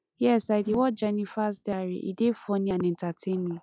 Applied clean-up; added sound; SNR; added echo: classical method log-MMSE.